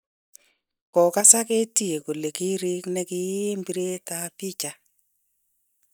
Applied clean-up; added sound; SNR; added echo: neural mask model DeepFilterNet 3.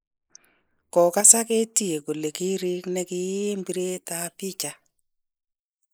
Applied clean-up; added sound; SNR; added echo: neural mask model Resemble Enhance denoiser.